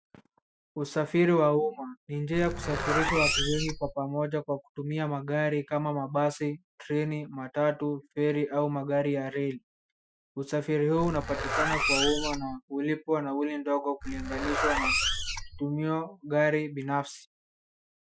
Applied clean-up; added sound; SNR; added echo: classical method Wiener filter.